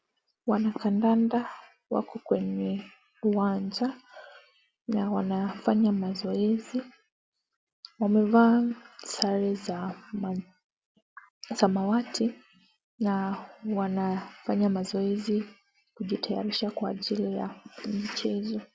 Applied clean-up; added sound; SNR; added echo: none; none; none; none.